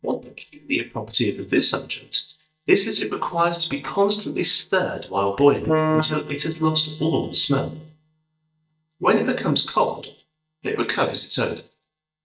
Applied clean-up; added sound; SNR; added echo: neural mask model DeepFilterNet 3.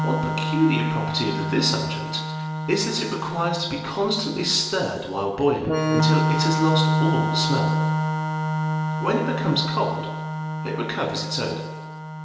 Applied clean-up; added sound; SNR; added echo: none; Organ; -1 dB; reverberation time 1.1 s.